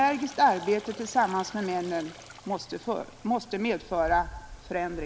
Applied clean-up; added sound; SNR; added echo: none; Stream; 17 dB; none.